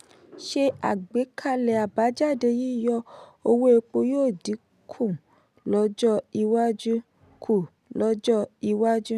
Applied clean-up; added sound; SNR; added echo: none; none; none; none.